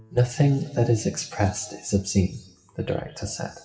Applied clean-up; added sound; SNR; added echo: classical method WPE with log-MMSE.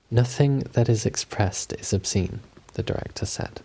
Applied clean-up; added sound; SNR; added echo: none; none; none; none.